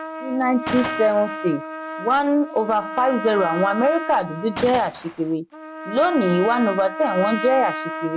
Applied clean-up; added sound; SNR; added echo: none; Trumpet + Gunshot, gunfire; 9 dB; none.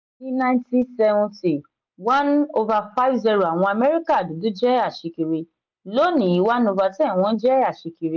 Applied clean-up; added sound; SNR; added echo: none; none; none; none.